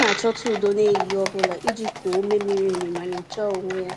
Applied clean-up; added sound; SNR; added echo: none; Coin (dropping) + Livestock, farm animals, working animals; 6 dB; none.